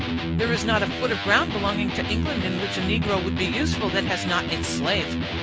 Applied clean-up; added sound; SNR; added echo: none; Electric guitar; 0 dB; none.